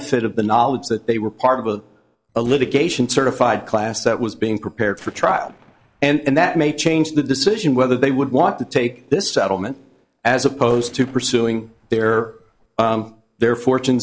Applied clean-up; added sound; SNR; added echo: neural separator model SepFormer DNS4.